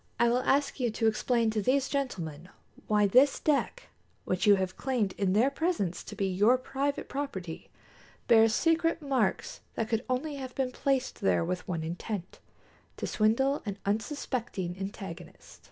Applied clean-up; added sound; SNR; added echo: none; none; none; none.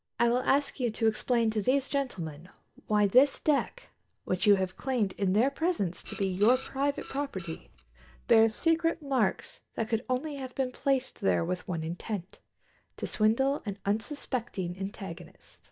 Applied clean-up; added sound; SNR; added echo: neural mask model DeepFilterNet 3.